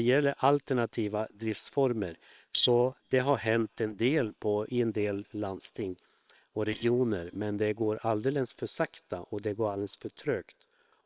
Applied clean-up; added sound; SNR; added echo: neural separator model SepFormer WHAM!.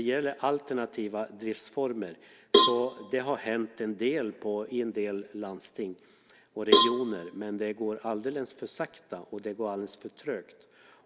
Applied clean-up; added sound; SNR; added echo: none; Cowbell; -3 dB; none.